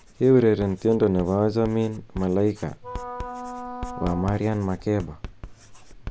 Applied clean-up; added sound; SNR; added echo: none; Wind instrument, woodwind instrument + Writing; 13 dB; none.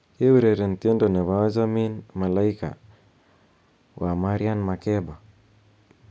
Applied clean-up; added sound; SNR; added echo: none; none; none; none.